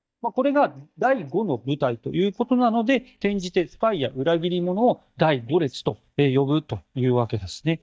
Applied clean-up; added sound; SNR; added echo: neural mask model DeepFilterNet 3.